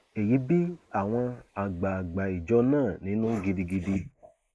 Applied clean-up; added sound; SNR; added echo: neural mask model Resemble Enhance denoiser.